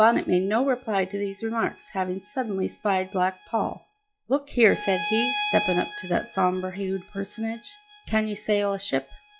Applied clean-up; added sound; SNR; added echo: classical method log-MMSE.